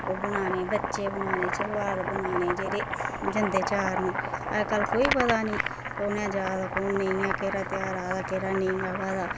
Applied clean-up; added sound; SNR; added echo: none; Boiling; 2 dB; none.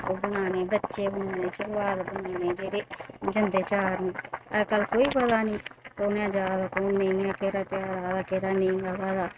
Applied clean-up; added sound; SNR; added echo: neural mask model RNNoise.